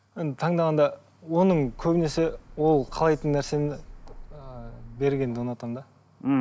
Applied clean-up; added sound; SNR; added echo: none; Car; 17 dB; none.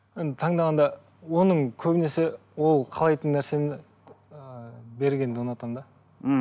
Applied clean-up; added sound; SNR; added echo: none; none; none; none.